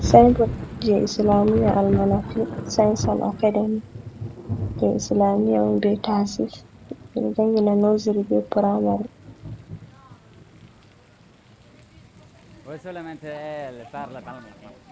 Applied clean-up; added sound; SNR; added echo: none; Thunder / Rain; 10 dB; none.